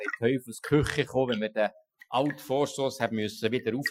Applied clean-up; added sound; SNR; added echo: classical method Wiener filter.